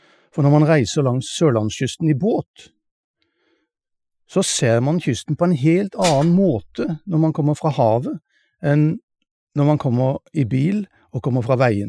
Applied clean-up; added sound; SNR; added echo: classical method Wiener filter.